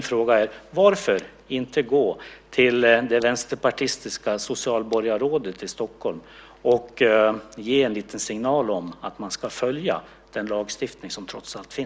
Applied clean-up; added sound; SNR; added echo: none; none; none; none.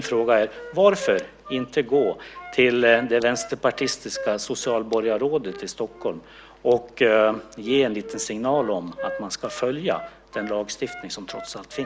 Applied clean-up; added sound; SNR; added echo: none; Wind instrument, woodwind instrument; 15 dB; none.